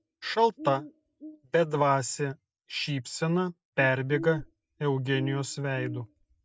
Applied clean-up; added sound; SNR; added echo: neural mask model DeepFilterNet 3.